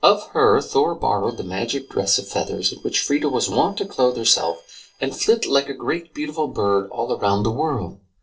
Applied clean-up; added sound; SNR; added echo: neural separator model SepFormer DNS4.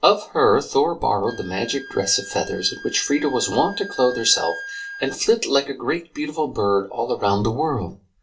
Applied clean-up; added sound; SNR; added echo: none; Wind instrument, woodwind instrument; 17 dB; reverberation time 0.2 s.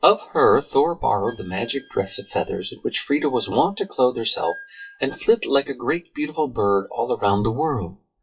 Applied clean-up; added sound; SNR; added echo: classical method WPE with log-MMSE.